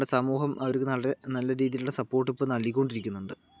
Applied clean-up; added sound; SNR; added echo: none; none; none; none.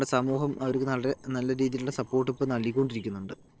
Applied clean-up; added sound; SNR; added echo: neural separator model SepFormer DNS4.